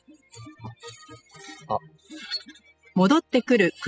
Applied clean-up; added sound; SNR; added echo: classical method spectral subtraction.